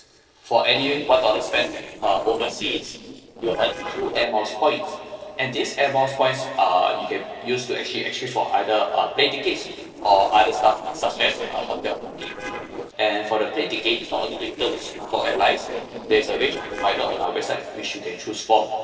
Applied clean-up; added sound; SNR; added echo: neural separator model SepFormer DNS4.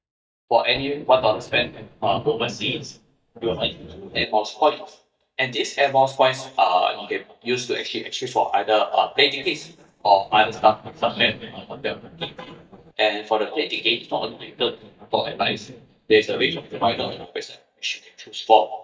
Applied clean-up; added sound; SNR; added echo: neural mask model DeepFilterNet 3.